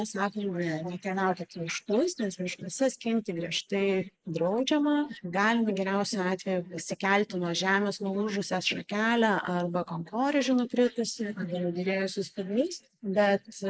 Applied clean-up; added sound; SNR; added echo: neural mask model Resemble Enhance denoiser.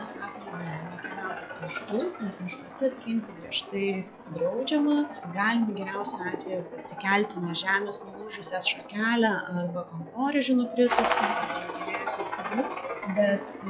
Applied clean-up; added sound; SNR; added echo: classical method log-MMSE.